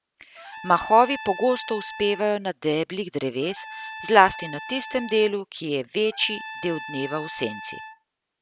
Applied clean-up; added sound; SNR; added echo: none; Trumpet; 14 dB; none.